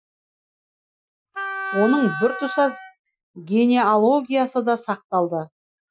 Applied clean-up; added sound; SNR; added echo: classical method Wiener filter.